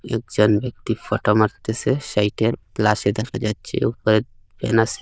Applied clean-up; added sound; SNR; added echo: neural diffusion model UNIVERSE++.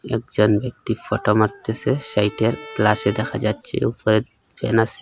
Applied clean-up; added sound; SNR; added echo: none; Bowed string instrument; 20 dB; none.